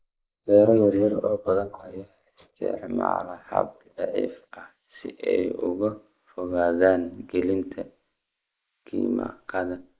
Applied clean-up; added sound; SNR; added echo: neural mask model Resemble Enhance denoiser.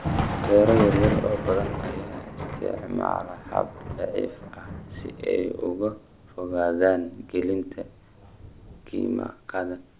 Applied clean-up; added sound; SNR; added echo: none; Thunder; 5 dB; none.